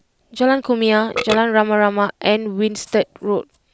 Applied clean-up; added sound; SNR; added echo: none; Burping, eructation; 14 dB; none.